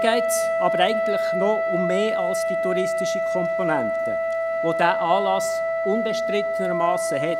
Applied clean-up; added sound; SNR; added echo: none; Wind instrument, woodwind instrument; -2 dB; none.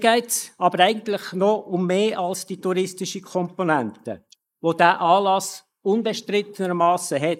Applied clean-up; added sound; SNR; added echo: neural mask model Resemble Enhance denoiser.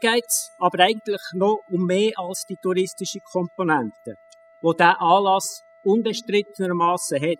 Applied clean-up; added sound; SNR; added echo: classical method spectral subtraction.